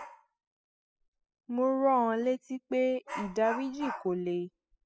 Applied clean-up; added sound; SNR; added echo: classical method spectral subtraction.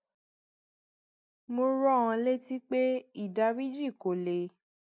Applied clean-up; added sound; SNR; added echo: none; none; none; none.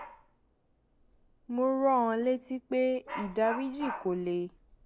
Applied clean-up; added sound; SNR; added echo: none; Dog; 14 dB; none.